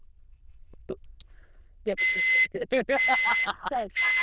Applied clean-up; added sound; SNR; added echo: neural diffusion model UNIVERSE++.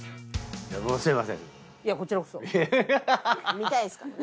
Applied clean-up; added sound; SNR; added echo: none; none; none; none.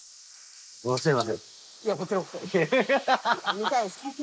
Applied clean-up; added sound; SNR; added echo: neural mask model Resemble Enhance denoiser.